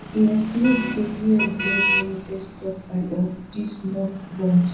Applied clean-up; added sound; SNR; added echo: none; Motor vehicle (road); 6 dB; reverberation time 0.5 s.